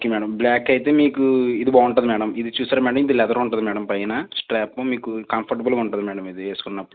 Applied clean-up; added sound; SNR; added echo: none; none; none; none.